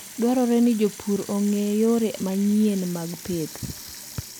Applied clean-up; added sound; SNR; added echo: none; Sink (filling or washing) / Water tap, faucet; 16 dB; none.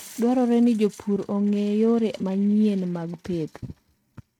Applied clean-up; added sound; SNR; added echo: neural mask model RNNoise.